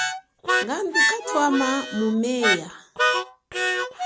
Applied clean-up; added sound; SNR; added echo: none; Harmonica; -1 dB; none.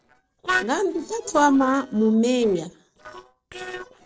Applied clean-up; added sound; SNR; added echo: neural separator model SepFormer DNS4.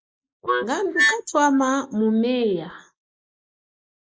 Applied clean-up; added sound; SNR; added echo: neural mask model Resemble Enhance denoiser.